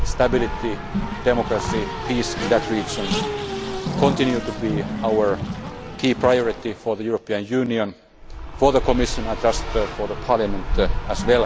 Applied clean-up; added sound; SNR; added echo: none; Race car, auto racing; 4 dB; none.